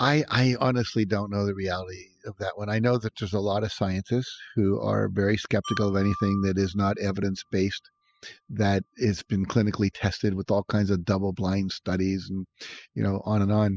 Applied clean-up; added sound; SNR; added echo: classical method spectral subtraction.